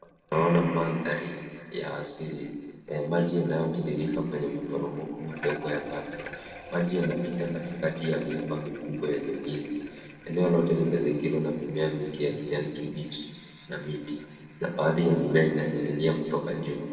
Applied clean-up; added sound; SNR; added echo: neural separator model SepFormer DNS4.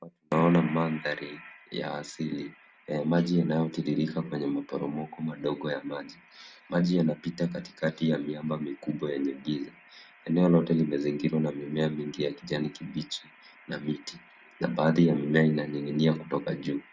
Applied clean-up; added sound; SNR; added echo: none; none; none; none.